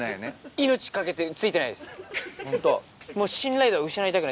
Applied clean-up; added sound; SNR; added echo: none; none; none; none.